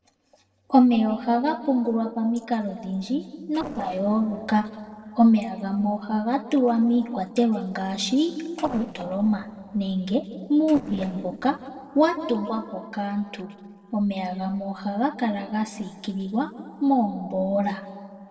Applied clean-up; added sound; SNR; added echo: neural separator model SepFormer DNS4.